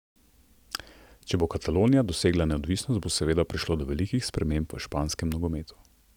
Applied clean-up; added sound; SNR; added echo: none; none; none; none.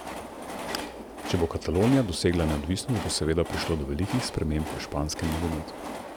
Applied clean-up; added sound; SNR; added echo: none; Train; 9 dB; none.